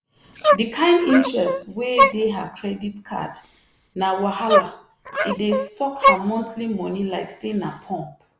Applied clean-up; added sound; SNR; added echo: none; Dog; 0 dB; none.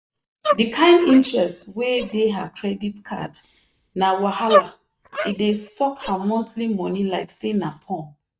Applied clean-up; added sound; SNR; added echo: neural mask model DeepFilterNet 3.